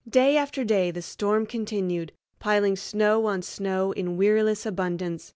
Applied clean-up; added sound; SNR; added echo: none; none; none; none.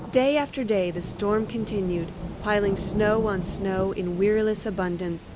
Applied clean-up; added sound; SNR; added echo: none; Rain / Thunderstorm; 9 dB; none.